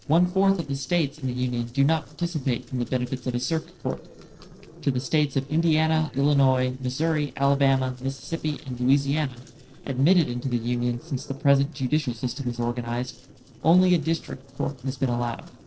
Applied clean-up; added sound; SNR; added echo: neural separator model SepFormer DNS4.